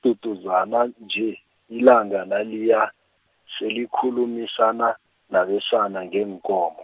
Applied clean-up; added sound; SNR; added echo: none; none; none; none.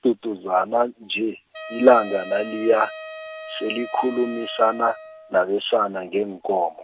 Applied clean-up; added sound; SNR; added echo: none; Wind instrument, woodwind instrument; 16 dB; none.